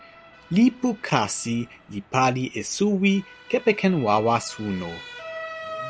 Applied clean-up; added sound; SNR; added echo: none; Motor vehicle (road) / Siren; 17 dB; none.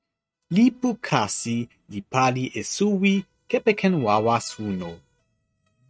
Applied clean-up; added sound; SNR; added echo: neural mask model RNNoise.